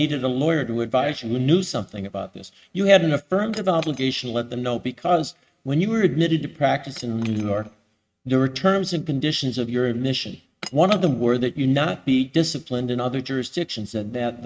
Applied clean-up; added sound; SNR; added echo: neural mask model RNNoise.